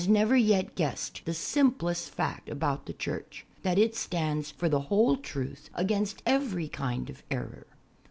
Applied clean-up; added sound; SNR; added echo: none; none; none; none.